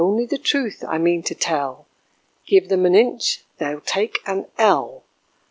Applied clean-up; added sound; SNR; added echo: none; none; none; none.